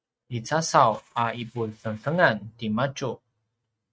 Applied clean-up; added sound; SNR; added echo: neural mask model RNNoise.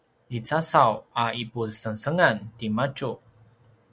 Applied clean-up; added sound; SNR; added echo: none; none; none; none.